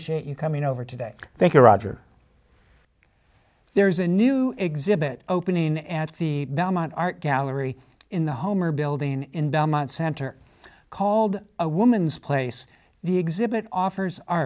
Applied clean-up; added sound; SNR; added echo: none; none; none; none.